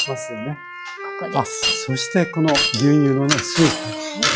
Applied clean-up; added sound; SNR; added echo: classical method log-MMSE.